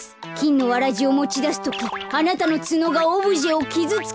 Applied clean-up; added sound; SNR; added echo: none; none; none; none.